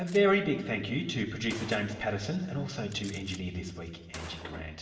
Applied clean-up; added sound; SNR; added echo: none; Gunshot, gunfire; 18 dB; reverberation time 2.0 s.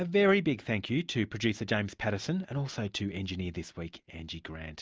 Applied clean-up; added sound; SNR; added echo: none; none; none; none.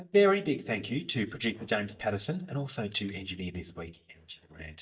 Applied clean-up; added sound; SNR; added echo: neural mask model DeepFilterNet 3.